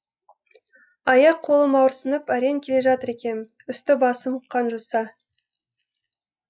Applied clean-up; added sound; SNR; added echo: classical method log-MMSE.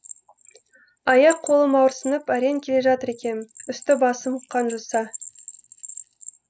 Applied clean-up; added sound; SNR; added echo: none; Bell; 19 dB; none.